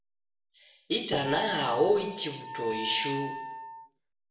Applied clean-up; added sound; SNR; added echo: none; Wind instrument, woodwind instrument; 7 dB; reverberation time 0.8 s.